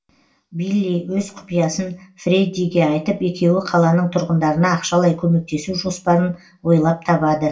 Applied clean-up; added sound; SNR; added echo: none; none; none; reverberation time 0.2 s.